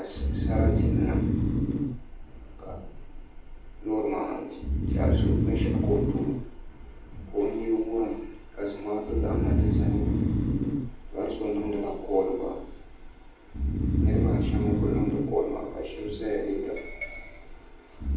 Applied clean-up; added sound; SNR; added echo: none; Breathing; -4 dB; reverberation time 0.6 s.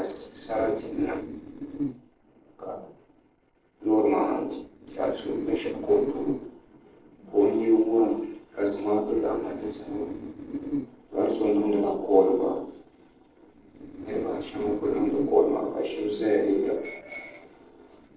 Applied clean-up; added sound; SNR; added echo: neural separator model SepFormer DNS4.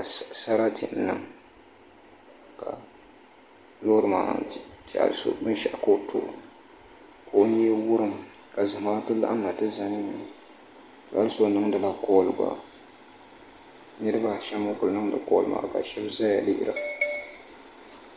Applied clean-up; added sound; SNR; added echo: none; none; none; none.